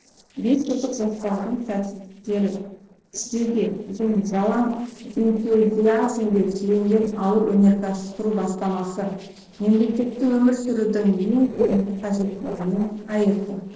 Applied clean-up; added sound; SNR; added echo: neural separator model SepFormer DNS4.